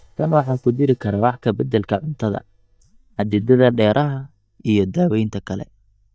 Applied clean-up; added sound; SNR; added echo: neural mask model DeepFilterNet 3.